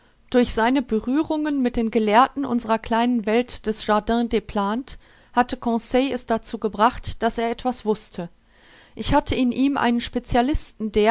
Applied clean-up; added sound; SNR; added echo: none; none; none; none.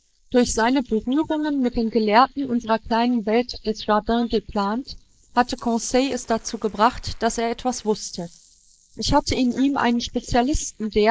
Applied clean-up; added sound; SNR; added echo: neural mask model Resemble Enhance denoiser.